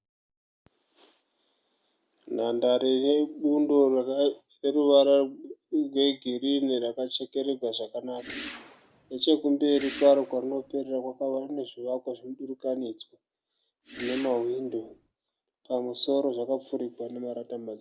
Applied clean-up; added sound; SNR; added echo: none; Whoosh, swoosh, swish; 12 dB; none.